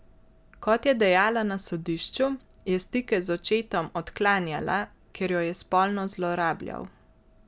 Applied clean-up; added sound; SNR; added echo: none; none; none; none.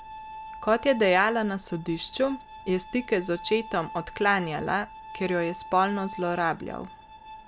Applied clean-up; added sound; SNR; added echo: none; Bowed string instrument; 15 dB; none.